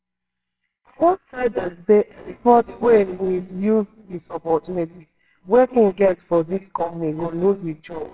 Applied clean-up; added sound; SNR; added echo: neural separator model SepFormer WHAMR!.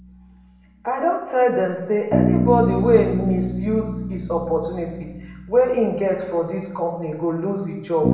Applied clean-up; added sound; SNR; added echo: none; Bass guitar; 4 dB; reverberation time 0.8 s.